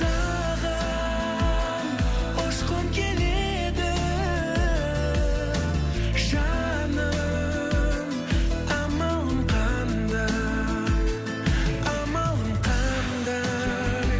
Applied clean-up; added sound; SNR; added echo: none; none; none; none.